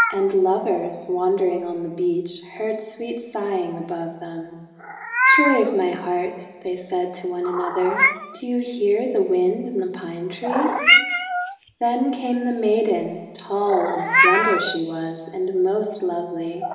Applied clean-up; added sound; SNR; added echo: none; Meow; 2 dB; reverberation time 1.3 s.